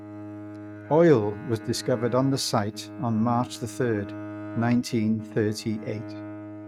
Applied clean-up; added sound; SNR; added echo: neural mask model RNNoise.